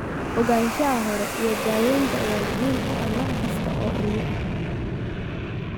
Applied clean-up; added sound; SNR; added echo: none; Fixed-wing aircraft, airplane; 0 dB; none.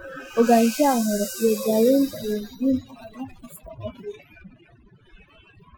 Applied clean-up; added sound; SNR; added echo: classical method Wiener filter.